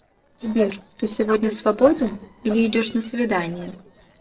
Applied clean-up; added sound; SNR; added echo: neural separator model SepFormer DNS4.